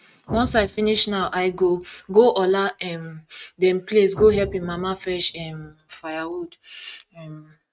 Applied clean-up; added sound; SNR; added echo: neural mask model RNNoise.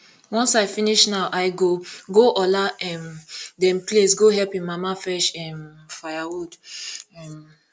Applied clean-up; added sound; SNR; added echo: none; none; none; none.